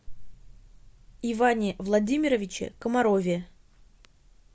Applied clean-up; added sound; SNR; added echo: none; none; none; none.